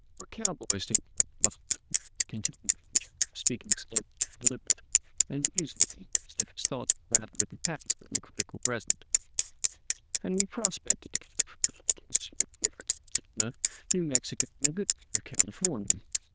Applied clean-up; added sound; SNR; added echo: neural diffusion model UNIVERSE++.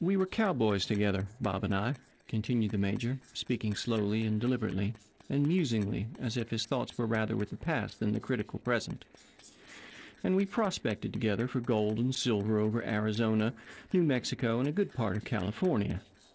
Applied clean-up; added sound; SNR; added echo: neural separator model SepFormer DNS4.